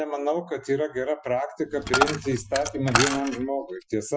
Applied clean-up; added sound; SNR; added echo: classical method Wiener filter.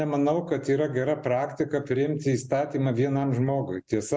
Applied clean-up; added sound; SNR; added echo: none; none; none; none.